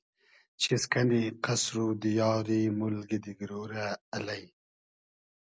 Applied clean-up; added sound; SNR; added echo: none; none; none; none.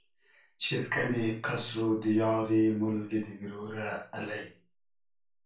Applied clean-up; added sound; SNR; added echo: none; none; none; reverberation time 0.3 s.